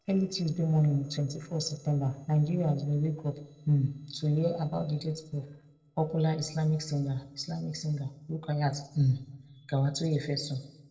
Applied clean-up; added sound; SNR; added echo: neural separator model SepFormer DNS4.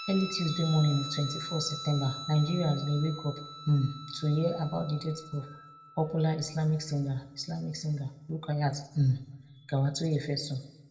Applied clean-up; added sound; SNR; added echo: none; Guitar; 14 dB; reverberation time 0.7 s.